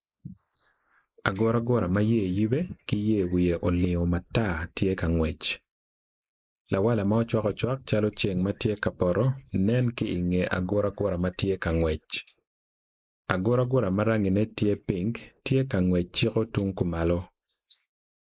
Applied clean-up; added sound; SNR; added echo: neural mask model Resemble Enhance denoiser.